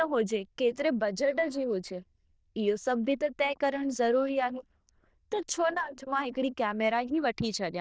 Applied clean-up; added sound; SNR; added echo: neural diffusion model UNIVERSE++.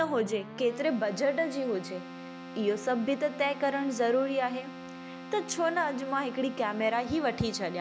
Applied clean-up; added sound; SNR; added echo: none; Keyboard (musical); 13 dB; none.